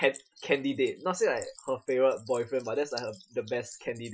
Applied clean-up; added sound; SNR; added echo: classical method Wiener filter.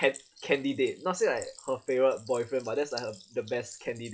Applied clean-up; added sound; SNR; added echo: classical method log-MMSE.